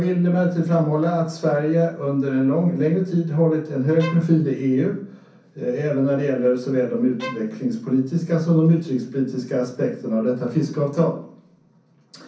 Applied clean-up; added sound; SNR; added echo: none; Bowed string instrument; 15 dB; reverberation time 0.6 s.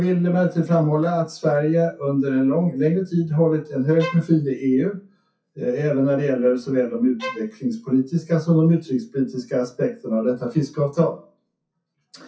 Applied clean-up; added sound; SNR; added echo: classical method WPE with log-MMSE.